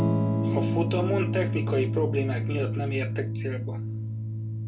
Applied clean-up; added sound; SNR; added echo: none; Electric guitar / Strum; -4 dB; reverberation time 0.2 s.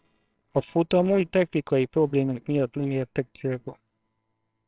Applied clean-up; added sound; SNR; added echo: neural separator model SepFormer WHAMR!.